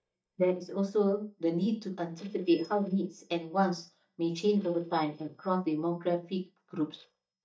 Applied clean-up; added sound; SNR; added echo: neural mask model DeepFilterNet 3.